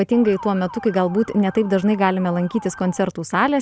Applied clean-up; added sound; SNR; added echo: none; Motor vehicle (road) / Siren; 19 dB; none.